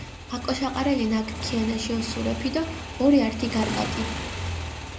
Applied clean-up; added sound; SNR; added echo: none; Motorcycle; 7 dB; none.